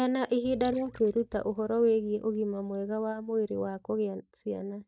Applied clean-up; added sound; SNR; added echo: neural mask model DeepFilterNet 3.